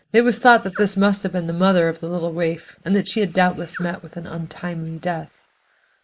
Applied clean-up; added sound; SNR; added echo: neural mask model Resemble Enhance denoiser.